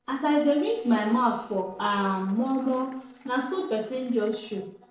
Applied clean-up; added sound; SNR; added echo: neural separator model SepFormer DNS4.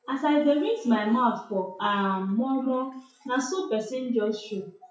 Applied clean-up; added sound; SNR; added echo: classical method WPE with log-MMSE.